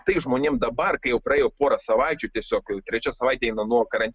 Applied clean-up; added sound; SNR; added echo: none; none; none; none.